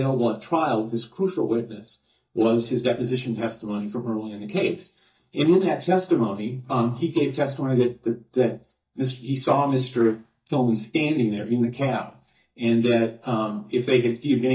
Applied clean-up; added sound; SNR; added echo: neural mask model DeepFilterNet 3.